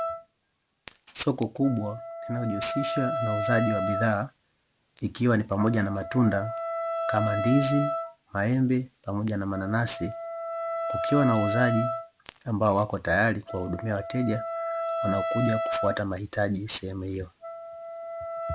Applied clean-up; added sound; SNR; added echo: none; Wind instrument, woodwind instrument; 5 dB; none.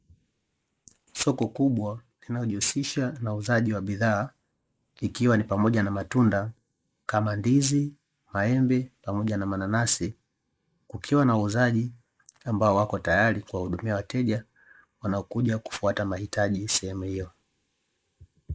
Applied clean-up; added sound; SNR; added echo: neural mask model Resemble Enhance denoiser.